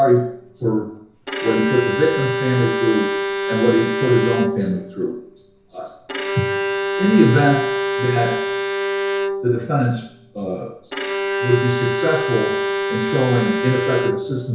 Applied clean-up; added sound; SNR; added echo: none; Bowed string instrument; 3 dB; reverberation time 0.5 s.